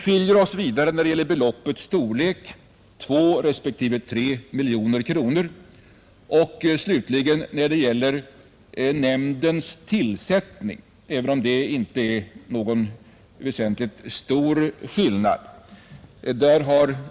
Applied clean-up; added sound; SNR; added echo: none; none; none; none.